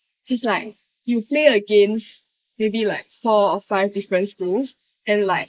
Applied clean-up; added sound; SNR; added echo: neural mask model Resemble Enhance denoiser.